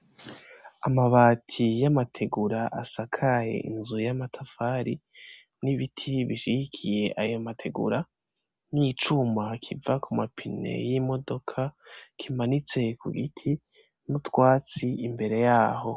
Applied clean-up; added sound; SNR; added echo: none; none; none; none.